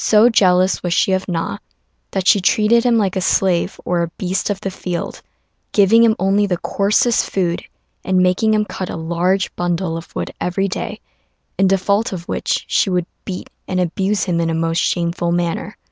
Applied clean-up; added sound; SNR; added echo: none; none; none; none.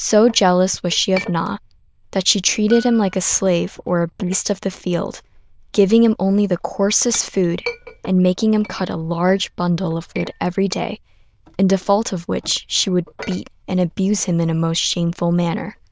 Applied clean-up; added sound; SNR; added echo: neural diffusion model UNIVERSE++.